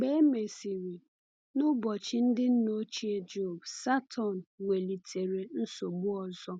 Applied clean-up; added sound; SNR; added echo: none; none; none; none.